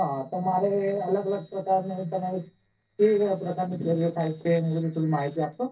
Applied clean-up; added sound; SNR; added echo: neural separator model SepFormer DNS4.